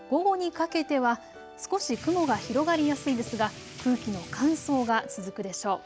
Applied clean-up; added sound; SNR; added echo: none; Drip / Rain; 15 dB; none.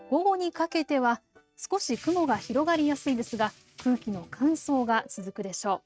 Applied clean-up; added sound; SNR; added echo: neural mask model RNNoise.